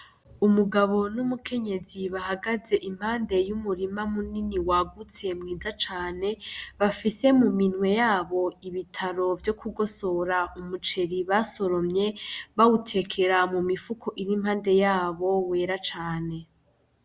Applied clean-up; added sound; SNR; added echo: none; none; none; none.